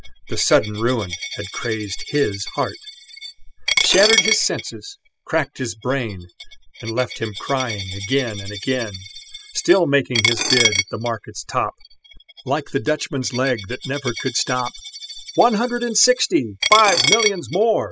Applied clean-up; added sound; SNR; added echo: classical method spectral subtraction.